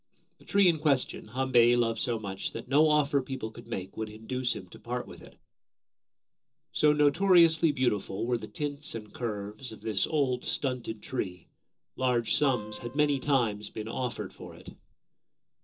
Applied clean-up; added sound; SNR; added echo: neural separator model SepFormer DNS4.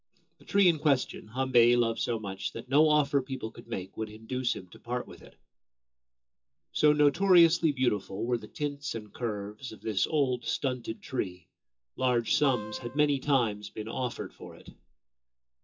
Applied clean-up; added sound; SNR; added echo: classical method WPE with log-MMSE.